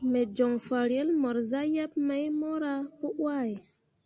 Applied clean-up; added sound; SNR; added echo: none; none; none; none.